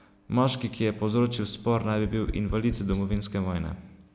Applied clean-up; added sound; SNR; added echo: none; Tap; 12 dB; none.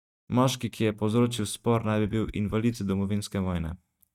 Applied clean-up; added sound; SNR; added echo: neural mask model DeepFilterNet 3.